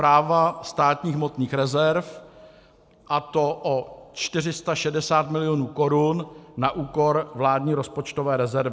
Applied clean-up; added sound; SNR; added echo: none; none; none; none.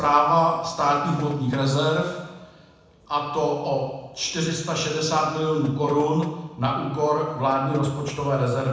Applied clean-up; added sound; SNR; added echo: none; Knock; 19 dB; reverberation time 1.0 s.